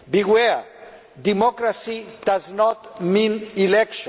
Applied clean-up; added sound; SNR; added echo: none; none; none; none.